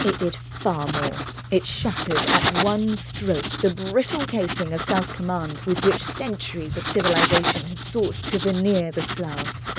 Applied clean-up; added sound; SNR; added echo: none; Writing; 0 dB; none.